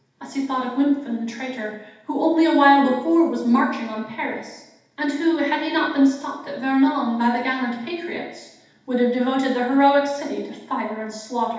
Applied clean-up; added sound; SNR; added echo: none; none; none; reverberation time 0.8 s.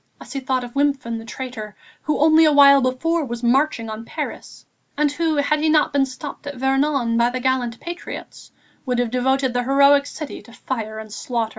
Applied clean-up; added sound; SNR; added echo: none; none; none; none.